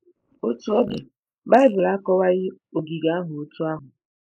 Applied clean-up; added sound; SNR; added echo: neural mask model Resemble Enhance denoiser.